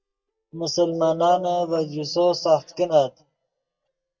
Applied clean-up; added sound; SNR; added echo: neural mask model DeepFilterNet 3.